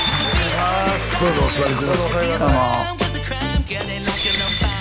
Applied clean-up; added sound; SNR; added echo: none; none; none; none.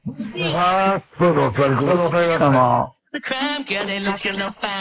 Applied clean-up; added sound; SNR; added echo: neural mask model Resemble Enhance denoiser.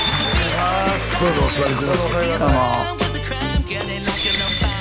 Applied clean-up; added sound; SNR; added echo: none; Wind instrument, woodwind instrument; 18 dB; none.